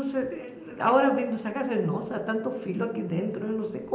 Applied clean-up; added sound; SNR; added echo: none; none; none; reverberation time 0.8 s.